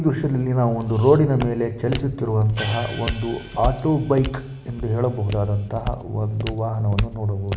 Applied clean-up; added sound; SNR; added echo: none; Walk, footsteps + Hi-hat; 10 dB; none.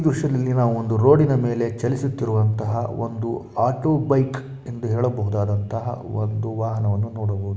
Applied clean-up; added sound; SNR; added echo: none; none; none; none.